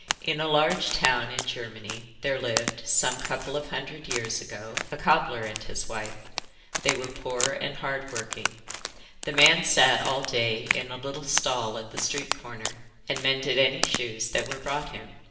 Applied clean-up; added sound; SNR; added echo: none; Crack; 7 dB; reverberation time 1.1 s.